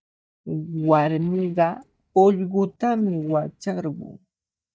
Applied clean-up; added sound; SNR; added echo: neural mask model DeepFilterNet 3.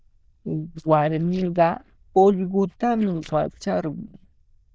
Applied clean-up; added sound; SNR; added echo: neural diffusion model UNIVERSE++.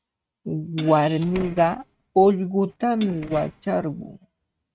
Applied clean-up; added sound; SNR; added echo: neural mask model RNNoise.